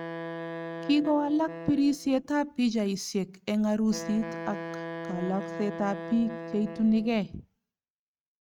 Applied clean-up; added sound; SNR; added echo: neural mask model RNNoise.